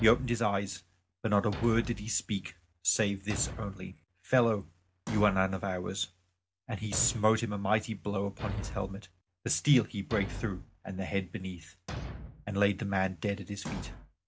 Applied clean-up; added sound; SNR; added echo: none; Thump, thud; 12 dB; none.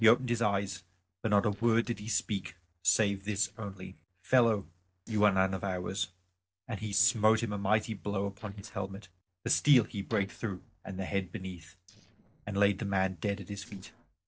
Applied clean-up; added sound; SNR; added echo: neural separator model SepFormer DNS4.